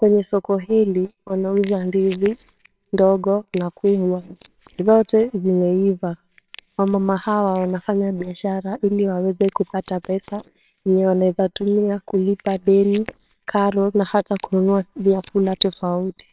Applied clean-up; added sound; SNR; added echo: neural separator model SepFormer WHAMR!.